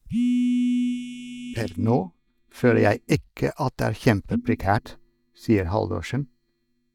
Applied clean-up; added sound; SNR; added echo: neural mask model DeepFilterNet 3.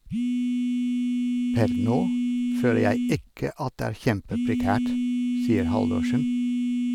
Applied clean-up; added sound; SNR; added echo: none; Telephone; -4 dB; none.